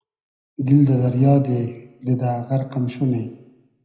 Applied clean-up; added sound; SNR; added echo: none; none; none; reverberation time 0.7 s.